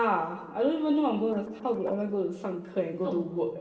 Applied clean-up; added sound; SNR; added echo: neural separator model SepFormer DNS4.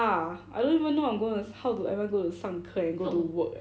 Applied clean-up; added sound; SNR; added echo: none; none; none; none.